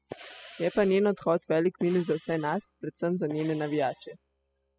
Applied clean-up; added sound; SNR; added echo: classical method spectral subtraction.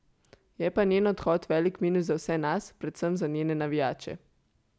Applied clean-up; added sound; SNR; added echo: none; none; none; none.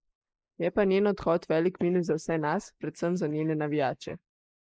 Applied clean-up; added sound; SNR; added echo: neural mask model Resemble Enhance denoiser.